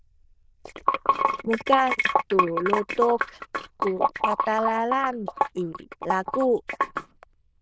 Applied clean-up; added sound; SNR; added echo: neural diffusion model UNIVERSE++.